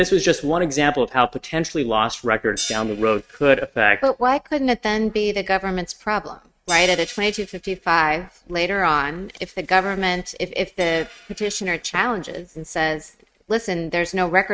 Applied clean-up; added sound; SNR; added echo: neural mask model RNNoise.